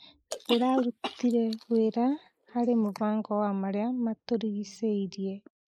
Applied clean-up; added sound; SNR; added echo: neural mask model Resemble Enhance denoiser.